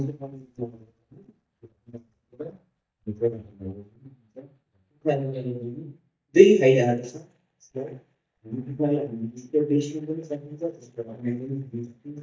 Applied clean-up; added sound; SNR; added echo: neural mask model DeepFilterNet 3.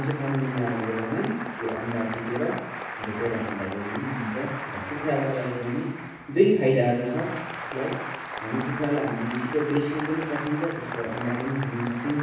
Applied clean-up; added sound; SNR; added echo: none; Applause; 8 dB; reverberation time 1.1 s.